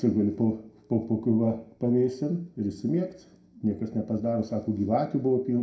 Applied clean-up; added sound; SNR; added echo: none; none; none; reverberation time 0.5 s.